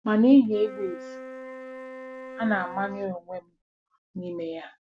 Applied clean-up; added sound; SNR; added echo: none; Wind instrument, woodwind instrument; 14 dB; none.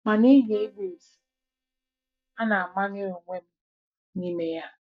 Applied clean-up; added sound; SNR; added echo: neural mask model DeepFilterNet 3.